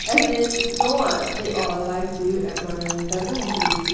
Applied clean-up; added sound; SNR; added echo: none; Fill (with liquid) / Trickle, dribble / Glass; 2 dB; reverberation time 1.3 s.